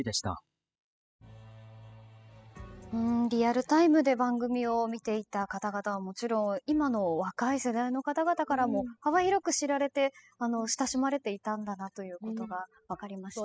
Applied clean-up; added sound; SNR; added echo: classical method spectral subtraction.